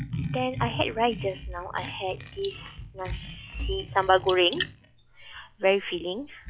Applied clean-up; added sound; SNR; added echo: classical method log-MMSE.